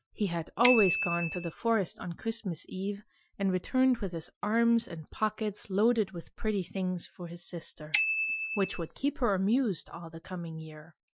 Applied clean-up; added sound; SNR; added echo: classical method Wiener filter.